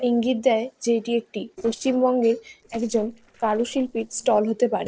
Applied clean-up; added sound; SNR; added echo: neural separator model SepFormer DNS4.